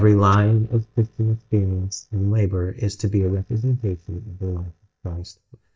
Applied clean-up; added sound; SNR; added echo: neural mask model DeepFilterNet 3.